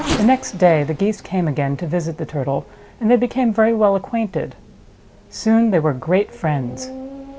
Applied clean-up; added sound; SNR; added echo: none; Race car, auto racing / Accelerating, revving, vroom; 14 dB; none.